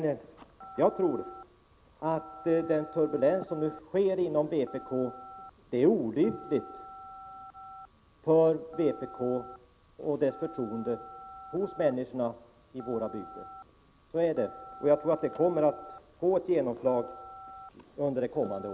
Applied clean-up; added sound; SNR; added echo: none; Telephone; 18 dB; none.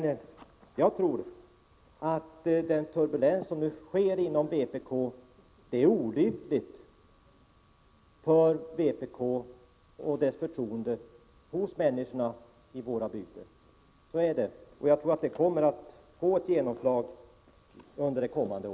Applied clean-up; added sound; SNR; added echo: none; none; none; none.